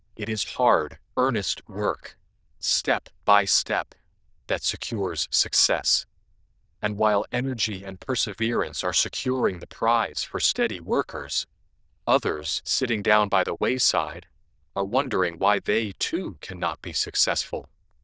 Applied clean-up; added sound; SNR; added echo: neural diffusion model UNIVERSE++.